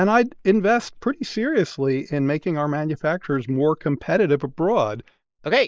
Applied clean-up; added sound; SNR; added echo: neural mask model Resemble Enhance denoiser.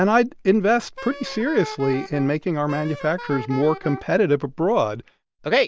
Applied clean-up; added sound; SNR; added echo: none; Wind instrument, woodwind instrument; 14 dB; none.